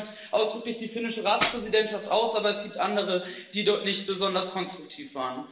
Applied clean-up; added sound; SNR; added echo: none; Tambourine; 7 dB; reverberation time 0.8 s.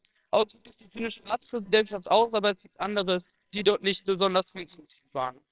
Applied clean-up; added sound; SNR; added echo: neural separator model SepFormer WHAMR!.